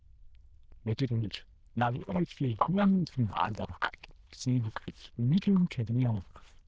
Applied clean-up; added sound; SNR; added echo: neural diffusion model UNIVERSE++.